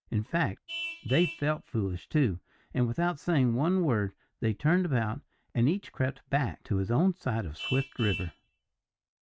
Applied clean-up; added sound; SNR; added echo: neural mask model RNNoise.